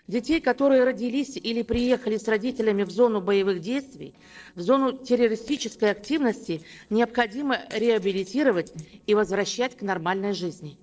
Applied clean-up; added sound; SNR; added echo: neural separator model SepFormer DNS4.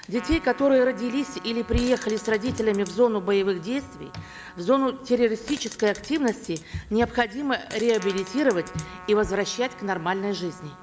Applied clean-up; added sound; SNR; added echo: none; Trumpet + Fart; 18 dB; none.